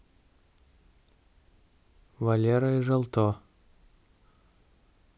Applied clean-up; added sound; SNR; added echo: none; none; none; none.